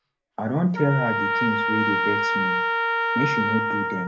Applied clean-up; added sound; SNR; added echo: none; Trumpet; -2 dB; reverberation time 0.3 s.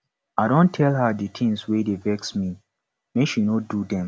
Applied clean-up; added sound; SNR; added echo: none; none; none; none.